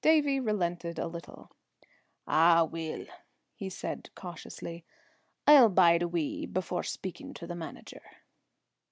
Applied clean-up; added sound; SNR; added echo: none; none; none; none.